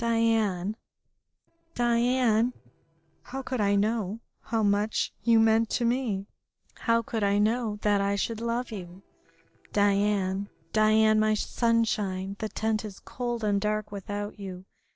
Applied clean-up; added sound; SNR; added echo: neural separator model SepFormer DNS4.